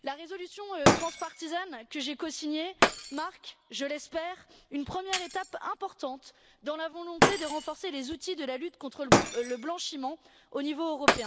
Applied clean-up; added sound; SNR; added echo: none; Shatter; -4 dB; none.